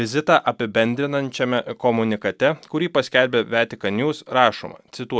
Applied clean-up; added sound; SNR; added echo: none; none; none; none.